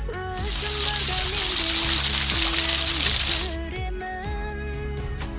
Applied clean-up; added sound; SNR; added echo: none; Rain; -2 dB; none.